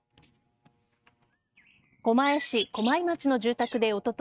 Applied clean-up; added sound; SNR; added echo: neural mask model RNNoise.